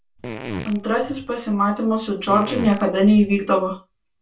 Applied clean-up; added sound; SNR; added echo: none; Fart; 13 dB; reverberation time 0.2 s.